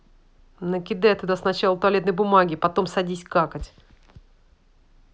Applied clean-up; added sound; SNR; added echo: none; none; none; none.